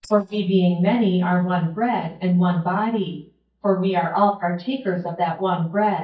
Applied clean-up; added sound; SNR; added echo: neural mask model DeepFilterNet 3.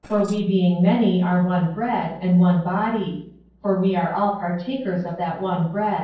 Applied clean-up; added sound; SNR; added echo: neural separator model SepFormer DNS4.